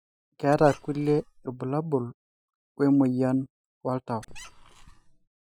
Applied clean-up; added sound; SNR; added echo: classical method Wiener filter.